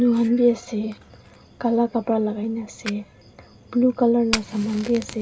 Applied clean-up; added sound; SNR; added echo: none; Fire; 16 dB; reverberation time 0.2 s.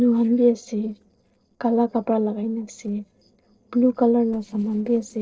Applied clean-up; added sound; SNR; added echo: neural separator model SepFormer DNS4.